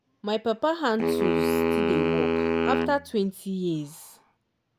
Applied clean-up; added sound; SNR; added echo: none; Wind instrument, woodwind instrument; -2 dB; none.